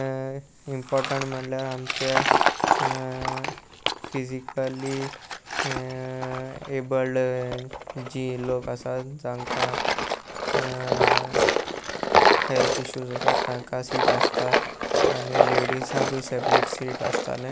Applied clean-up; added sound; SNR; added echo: none; Tools; -5 dB; none.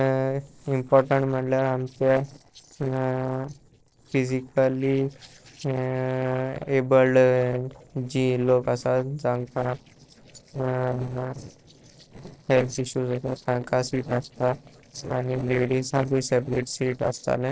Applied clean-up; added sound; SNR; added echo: neural separator model SepFormer DNS4.